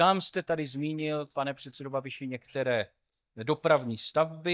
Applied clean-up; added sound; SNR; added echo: neural mask model DeepFilterNet 3.